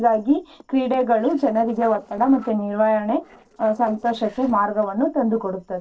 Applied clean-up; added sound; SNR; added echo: neural separator model SepFormer DNS4.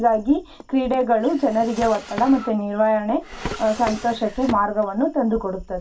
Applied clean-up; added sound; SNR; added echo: none; Drawer open or close; 14 dB; reverberation time 0.2 s.